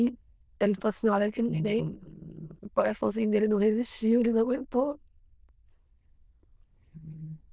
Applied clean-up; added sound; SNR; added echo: neural diffusion model UNIVERSE++.